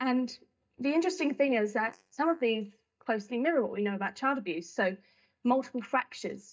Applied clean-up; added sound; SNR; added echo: neural mask model DeepFilterNet 3.